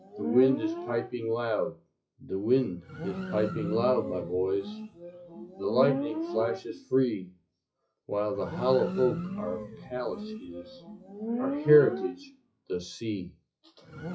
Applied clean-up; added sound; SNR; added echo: classical method WPE with log-MMSE.